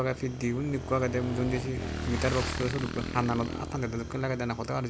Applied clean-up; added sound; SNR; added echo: none; Motorcycle / Engine; 5 dB; none.